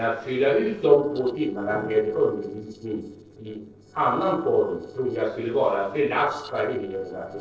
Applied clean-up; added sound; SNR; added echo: neural separator model SepFormer DNS4.